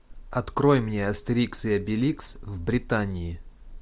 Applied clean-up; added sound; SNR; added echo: none; none; none; none.